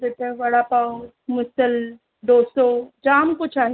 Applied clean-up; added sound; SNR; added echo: none; none; none; none.